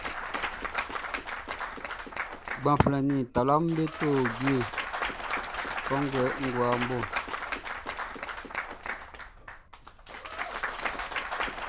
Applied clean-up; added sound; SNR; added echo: none; Applause / Cheering / Clapping; 3 dB; none.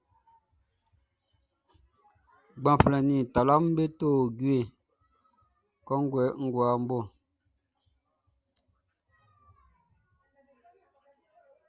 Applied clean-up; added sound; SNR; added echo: none; none; none; none.